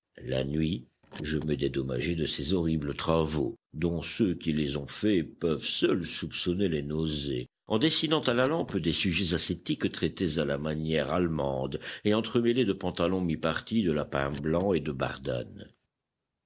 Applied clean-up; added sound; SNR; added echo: neural separator model SepFormer DNS4.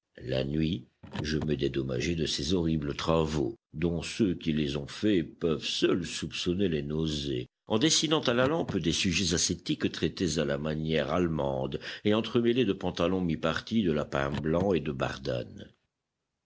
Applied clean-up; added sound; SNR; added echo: none; Car; 17 dB; none.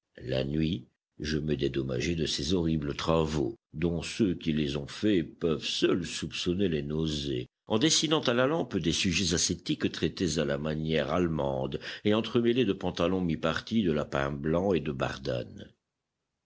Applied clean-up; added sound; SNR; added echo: none; none; none; none.